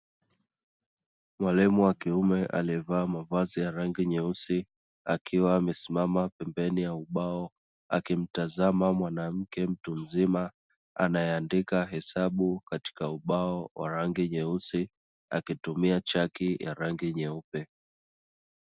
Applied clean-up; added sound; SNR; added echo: none; none; none; none.